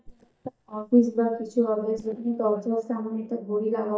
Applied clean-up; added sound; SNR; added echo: neural mask model DeepFilterNet 3.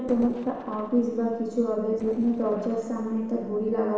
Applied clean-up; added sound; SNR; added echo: neural separator model SepFormer DNS4.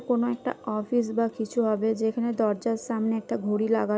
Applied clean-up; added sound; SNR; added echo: none; none; none; none.